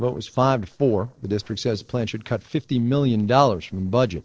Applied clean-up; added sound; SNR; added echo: neural separator model SepFormer DNS4.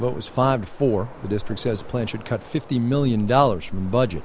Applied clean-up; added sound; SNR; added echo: none; Waves, surf; 11 dB; none.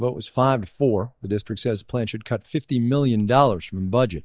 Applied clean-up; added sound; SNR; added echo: neural mask model DeepFilterNet 3.